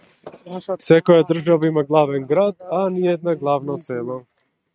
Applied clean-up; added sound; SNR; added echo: neural mask model RNNoise.